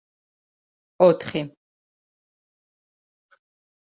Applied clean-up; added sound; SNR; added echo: none; none; none; none.